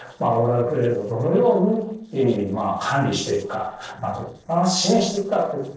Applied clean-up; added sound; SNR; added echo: neural separator model SepFormer DNS4.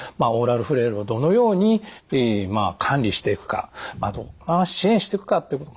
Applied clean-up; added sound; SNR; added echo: none; none; none; none.